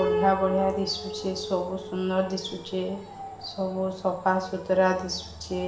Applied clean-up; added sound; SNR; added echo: none; Piano; 9 dB; reverberation time 0.7 s.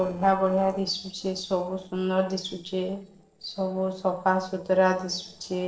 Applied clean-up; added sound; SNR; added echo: neural separator model SepFormer DNS4.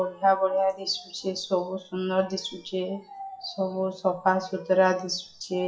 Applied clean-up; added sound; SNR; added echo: classical method WPE with log-MMSE.